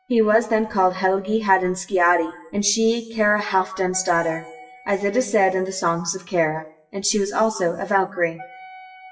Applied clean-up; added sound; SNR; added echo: classical method WPE with log-MMSE.